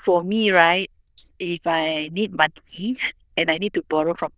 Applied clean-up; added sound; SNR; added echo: neural diffusion model UNIVERSE++.